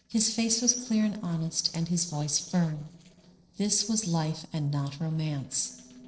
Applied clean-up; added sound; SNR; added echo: neural separator model SepFormer DNS4.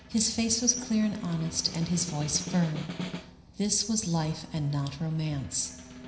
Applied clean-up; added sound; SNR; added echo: none; Snare drum; 13 dB; reverberation time 0.9 s.